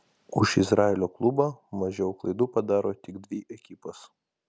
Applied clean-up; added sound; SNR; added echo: none; none; none; none.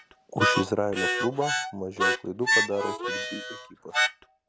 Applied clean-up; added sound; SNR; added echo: none; Harmonica; -3 dB; none.